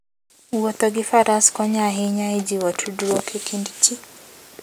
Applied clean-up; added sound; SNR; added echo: none; none; none; none.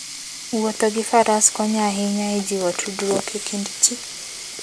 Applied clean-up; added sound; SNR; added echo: none; Sink (filling or washing); 10 dB; none.